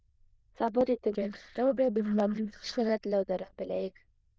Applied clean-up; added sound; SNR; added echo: neural diffusion model UNIVERSE++.